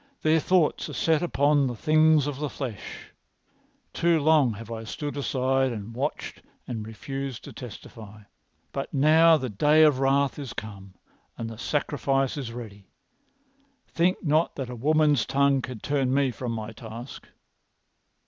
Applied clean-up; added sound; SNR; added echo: none; none; none; none.